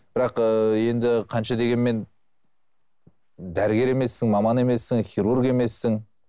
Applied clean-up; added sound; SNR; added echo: none; none; none; none.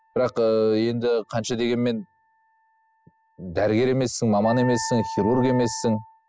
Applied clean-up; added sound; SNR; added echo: classical method spectral subtraction.